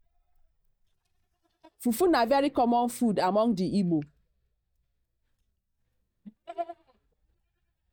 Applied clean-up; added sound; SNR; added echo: neural mask model DeepFilterNet 3.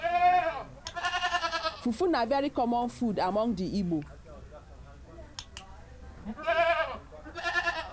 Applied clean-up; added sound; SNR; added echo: none; Livestock, farm animals, working animals; -1 dB; none.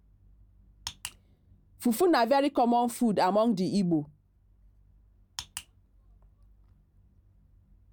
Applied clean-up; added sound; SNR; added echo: none; none; none; none.